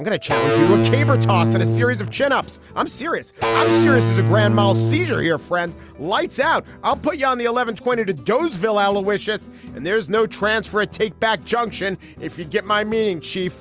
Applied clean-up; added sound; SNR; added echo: none; Electric guitar / Bass guitar; -3 dB; none.